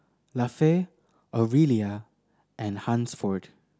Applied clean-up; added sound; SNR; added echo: none; none; none; none.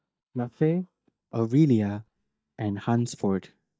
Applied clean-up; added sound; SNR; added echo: neural mask model DeepFilterNet 3.